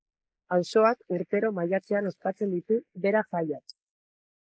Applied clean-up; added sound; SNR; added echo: neural mask model Resemble Enhance denoiser.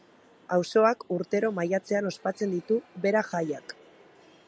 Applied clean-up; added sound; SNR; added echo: none; none; none; none.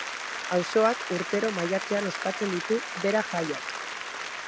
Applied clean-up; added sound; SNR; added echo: none; Applause; 6 dB; none.